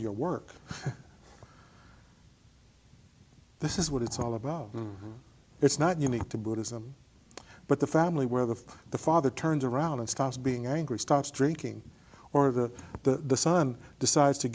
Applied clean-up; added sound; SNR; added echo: none; none; none; none.